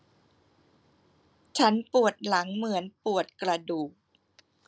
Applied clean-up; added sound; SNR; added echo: none; none; none; none.